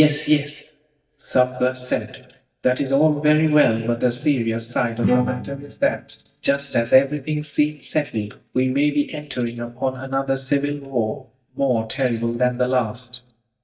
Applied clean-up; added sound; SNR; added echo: neural mask model DeepFilterNet 3.